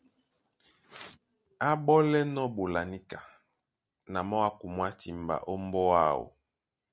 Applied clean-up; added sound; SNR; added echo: none; none; none; none.